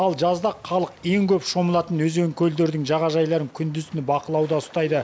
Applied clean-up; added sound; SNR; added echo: none; none; none; none.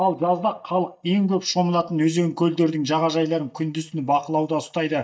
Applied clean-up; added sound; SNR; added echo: neural mask model DeepFilterNet 3.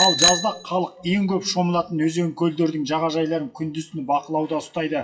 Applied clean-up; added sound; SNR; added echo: classical method WPE with log-MMSE.